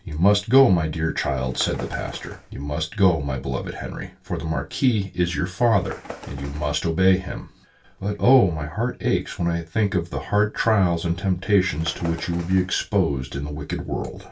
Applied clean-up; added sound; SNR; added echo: none; Bird; 19 dB; reverberation time 0.2 s.